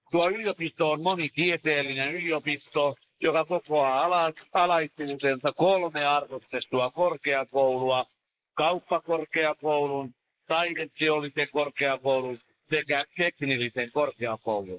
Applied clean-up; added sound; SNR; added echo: neural mask model Resemble Enhance denoiser.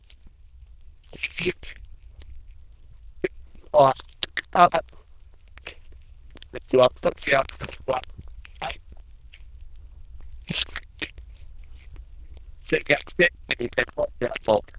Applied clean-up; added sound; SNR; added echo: neural diffusion model UNIVERSE++.